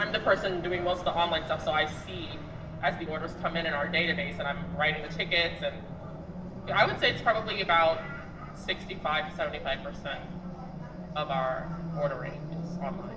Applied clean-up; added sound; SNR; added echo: none; Race car, auto racing; 8 dB; reverberation time 0.7 s.